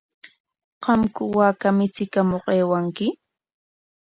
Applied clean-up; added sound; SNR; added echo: none; none; none; none.